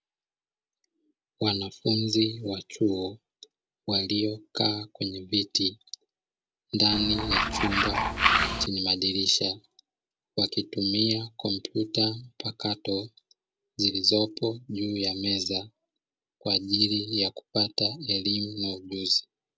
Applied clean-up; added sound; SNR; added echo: none; Tools; -3 dB; none.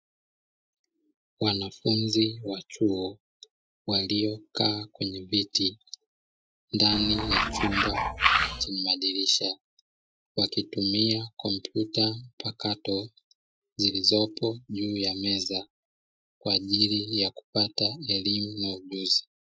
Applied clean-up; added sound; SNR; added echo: classical method Wiener filter.